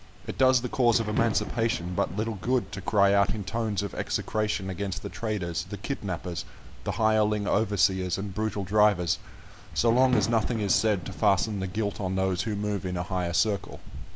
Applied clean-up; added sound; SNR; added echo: none; Thunder / Rain; 15 dB; none.